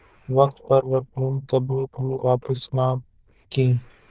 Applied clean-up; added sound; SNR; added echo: neural diffusion model UNIVERSE++.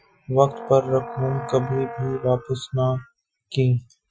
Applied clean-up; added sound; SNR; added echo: classical method Wiener filter.